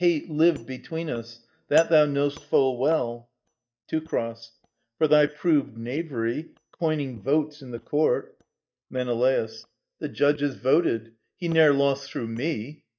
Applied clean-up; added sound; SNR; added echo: neural mask model DeepFilterNet 3.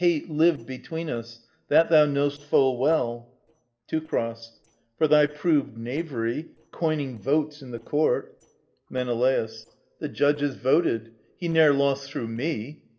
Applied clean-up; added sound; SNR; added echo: neural separator model SepFormer DNS4.